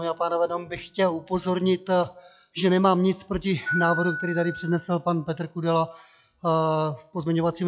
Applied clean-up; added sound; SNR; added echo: classical method log-MMSE.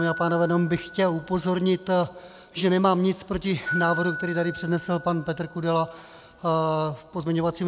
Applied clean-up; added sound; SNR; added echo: none; Glockenspiel; 13 dB; none.